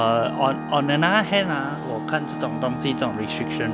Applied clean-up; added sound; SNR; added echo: none; Organ; 6 dB; none.